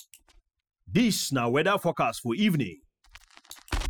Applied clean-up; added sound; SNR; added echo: classical method spectral subtraction.